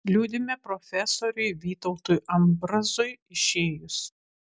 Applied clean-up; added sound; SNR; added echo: none; none; none; none.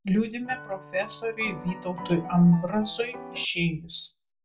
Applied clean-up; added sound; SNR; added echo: none; Piano; 14 dB; reverberation time 0.2 s.